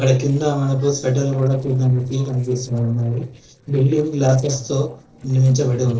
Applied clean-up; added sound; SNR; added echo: neural separator model SepFormer DNS4.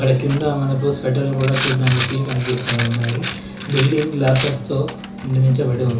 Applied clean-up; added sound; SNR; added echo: none; Coin (dropping); 8 dB; reverberation time 0.7 s.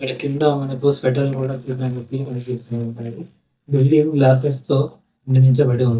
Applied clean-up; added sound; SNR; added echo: neural mask model DeepFilterNet 3.